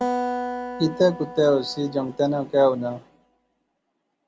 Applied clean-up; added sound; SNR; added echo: none; Acoustic guitar; 8 dB; none.